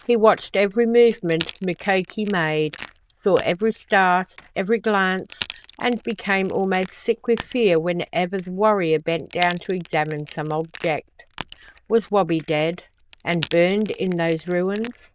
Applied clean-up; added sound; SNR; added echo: neural diffusion model UNIVERSE++.